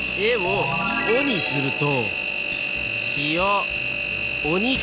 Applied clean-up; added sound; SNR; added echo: none; Engine; 0 dB; none.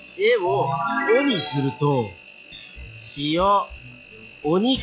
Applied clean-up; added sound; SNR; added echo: classical method log-MMSE.